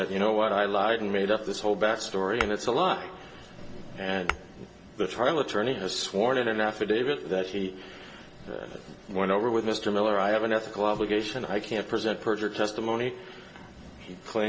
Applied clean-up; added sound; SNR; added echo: none; Tap / Glass; 11 dB; reverberation time 0.8 s.